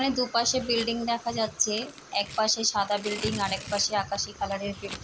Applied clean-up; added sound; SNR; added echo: none; Tearing; 15 dB; none.